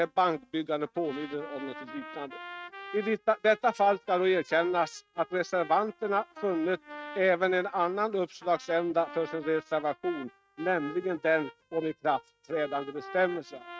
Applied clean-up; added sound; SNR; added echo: neural mask model RNNoise.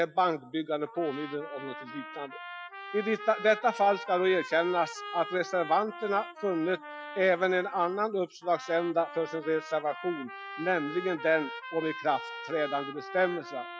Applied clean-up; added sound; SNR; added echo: classical method Wiener filter.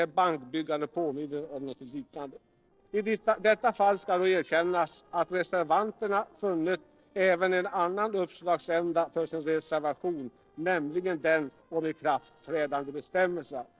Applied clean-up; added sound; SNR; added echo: neural separator model SepFormer DNS4.